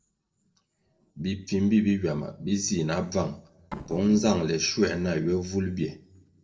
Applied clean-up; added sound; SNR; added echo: neural separator model SepFormer DNS4.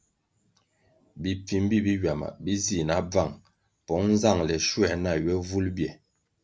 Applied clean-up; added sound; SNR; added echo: none; none; none; none.